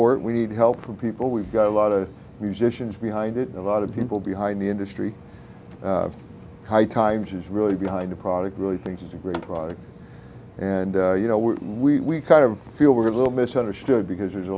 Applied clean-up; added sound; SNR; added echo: none; none; none; none.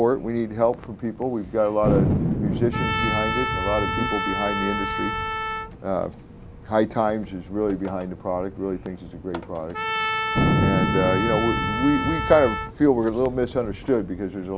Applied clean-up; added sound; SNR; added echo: none; Thunder + Trumpet; 2 dB; none.